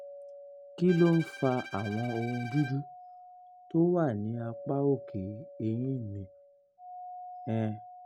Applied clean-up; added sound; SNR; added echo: none; Doorbell + Bowed string instrument; 14 dB; none.